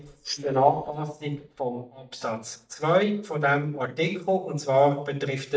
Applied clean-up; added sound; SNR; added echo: neural mask model DeepFilterNet 3.